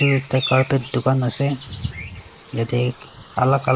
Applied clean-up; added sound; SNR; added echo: neural mask model Resemble Enhance denoiser.